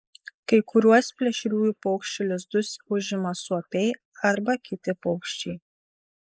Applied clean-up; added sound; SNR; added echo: neural mask model Resemble Enhance denoiser.